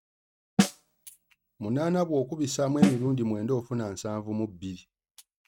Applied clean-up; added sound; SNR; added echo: neural mask model RNNoise.